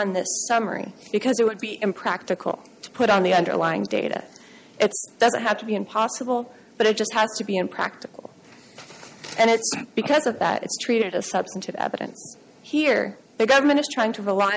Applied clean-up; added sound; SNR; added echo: none; none; none; none.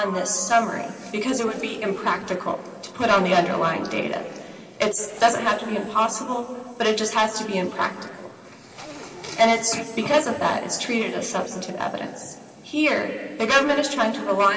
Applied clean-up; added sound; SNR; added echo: none; Zipper (clothing); 18 dB; reverberation time 2.6 s.